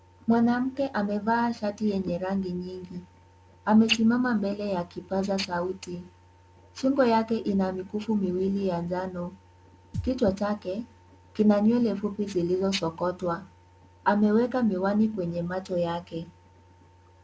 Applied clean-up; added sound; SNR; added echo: none; Thump, thud; 12 dB; none.